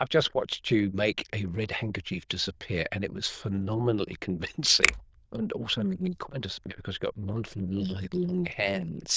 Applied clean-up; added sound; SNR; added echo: neural diffusion model UNIVERSE++.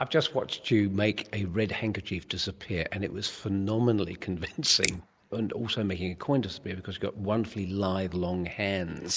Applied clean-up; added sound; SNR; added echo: neural mask model Resemble Enhance denoiser.